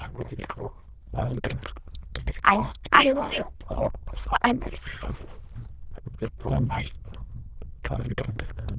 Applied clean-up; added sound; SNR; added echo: neural diffusion model UNIVERSE++.